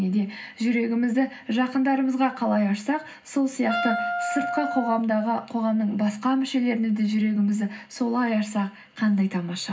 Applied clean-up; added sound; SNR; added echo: none; Wind instrument, woodwind instrument; 4 dB; reverberation time 0.4 s.